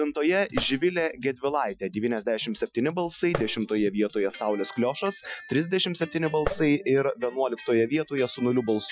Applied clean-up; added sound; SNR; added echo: classical method Wiener filter.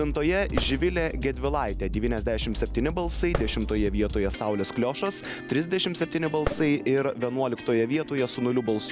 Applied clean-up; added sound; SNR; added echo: none; Fireworks; 13 dB; none.